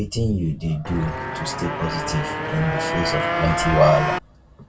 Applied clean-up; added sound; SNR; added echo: none; Motorcycle; 2 dB; reverberation time 0.1 s.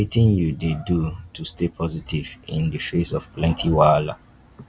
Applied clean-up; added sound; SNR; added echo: none; none; none; none.